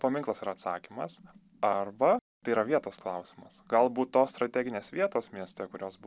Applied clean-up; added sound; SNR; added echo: none; none; none; none.